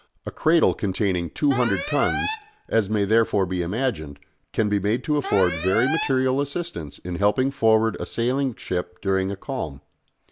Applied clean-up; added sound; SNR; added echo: none; Alarm; 8 dB; none.